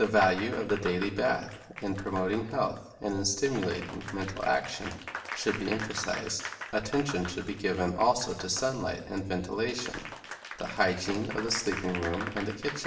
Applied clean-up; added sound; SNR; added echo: none; Applause; 11 dB; reverberation time 0.8 s.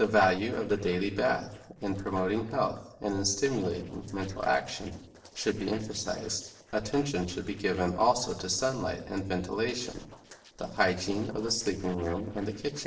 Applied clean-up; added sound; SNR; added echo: neural separator model SepFormer DNS4.